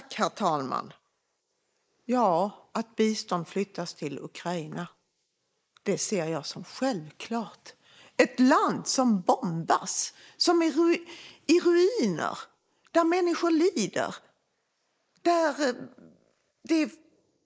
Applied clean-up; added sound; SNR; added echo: neural mask model Resemble Enhance denoiser.